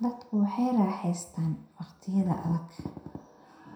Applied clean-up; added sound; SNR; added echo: none; none; none; reverberation time 0.5 s.